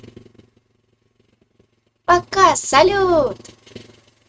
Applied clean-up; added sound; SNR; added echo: neural mask model RNNoise.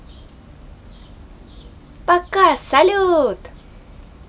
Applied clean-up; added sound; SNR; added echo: none; none; none; none.